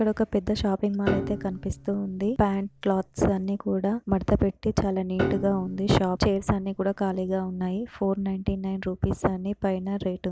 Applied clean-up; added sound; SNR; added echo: none; Piano; 9 dB; none.